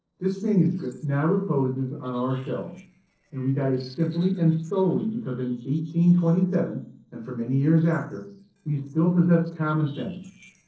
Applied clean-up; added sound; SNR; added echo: neural separator model SepFormer DNS4.